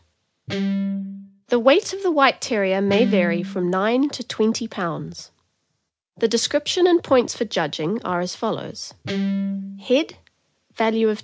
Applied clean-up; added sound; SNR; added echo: none; Guitar; 3 dB; none.